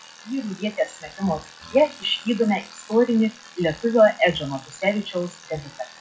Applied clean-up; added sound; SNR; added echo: classical method WPE with log-MMSE.